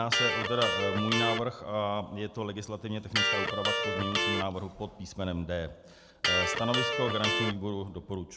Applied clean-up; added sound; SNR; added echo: none; Electric guitar; -2 dB; none.